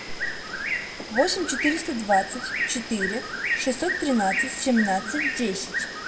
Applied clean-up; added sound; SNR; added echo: none; Bird; 3 dB; reverberation time 0.7 s.